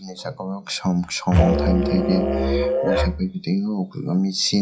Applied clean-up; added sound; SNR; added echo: classical method WPE with log-MMSE.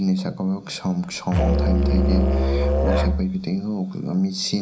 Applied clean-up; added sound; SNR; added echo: none; Musical instrument; -4 dB; reverberation time 0.4 s.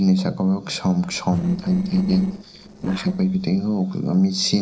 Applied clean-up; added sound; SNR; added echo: neural separator model SepFormer DNS4.